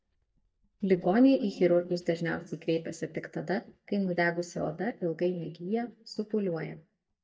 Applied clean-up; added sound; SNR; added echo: neural mask model DeepFilterNet 3.